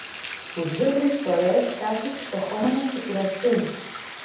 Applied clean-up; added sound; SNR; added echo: none; Bathtub (filling or washing); 11 dB; reverberation time 0.8 s.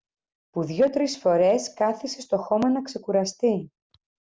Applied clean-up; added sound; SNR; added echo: none; none; none; none.